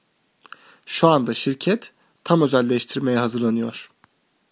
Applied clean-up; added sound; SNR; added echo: none; none; none; none.